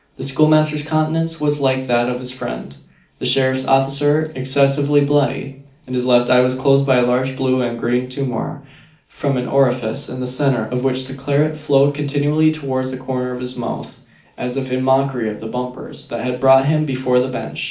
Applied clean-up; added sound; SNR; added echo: none; none; none; reverberation time 0.4 s.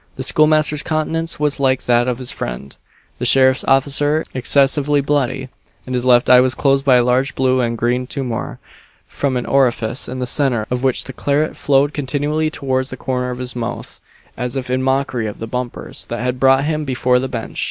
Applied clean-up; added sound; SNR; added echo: none; none; none; none.